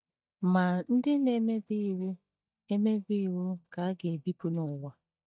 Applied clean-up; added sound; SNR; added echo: neural mask model DeepFilterNet 3.